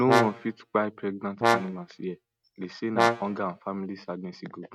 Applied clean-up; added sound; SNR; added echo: neural mask model RNNoise.